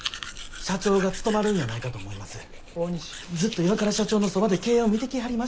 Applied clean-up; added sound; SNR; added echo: none; Domestic sounds, home sounds; 12 dB; none.